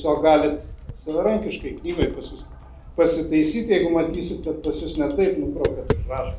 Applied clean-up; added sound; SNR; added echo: none; Tap; 10 dB; none.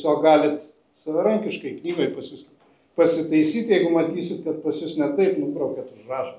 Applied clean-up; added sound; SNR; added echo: none; none; none; none.